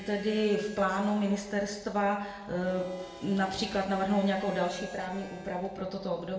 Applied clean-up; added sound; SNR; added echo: none; Harmonica; 19 dB; reverberation time 0.8 s.